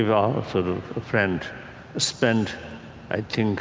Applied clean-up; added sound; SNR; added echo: none; none; none; none.